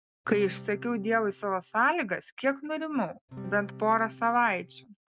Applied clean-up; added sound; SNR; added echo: neural mask model RNNoise.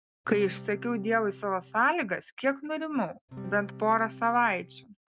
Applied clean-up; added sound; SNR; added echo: none; Acoustic guitar / Strum; 14 dB; none.